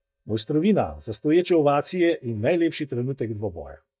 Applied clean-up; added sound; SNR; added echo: neural mask model DeepFilterNet 3.